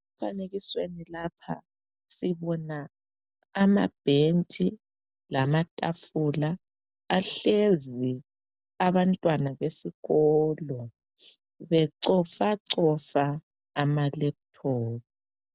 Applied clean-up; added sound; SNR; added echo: none; none; none; none.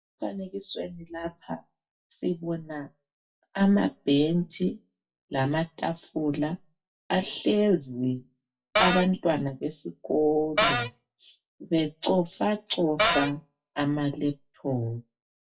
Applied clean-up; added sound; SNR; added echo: classical method WPE with log-MMSE.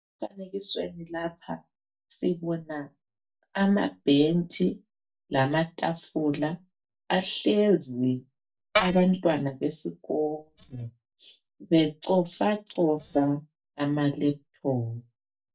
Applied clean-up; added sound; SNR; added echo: neural mask model DeepFilterNet 3.